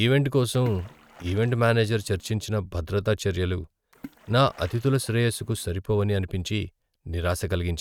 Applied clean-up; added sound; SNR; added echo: neural mask model RNNoise.